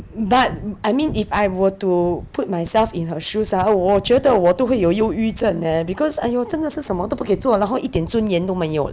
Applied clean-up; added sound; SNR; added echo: none; none; none; none.